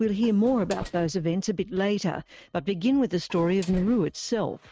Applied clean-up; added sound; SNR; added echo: neural mask model RNNoise.